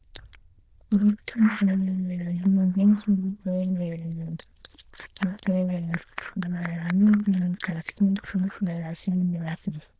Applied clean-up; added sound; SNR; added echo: neural diffusion model UNIVERSE++.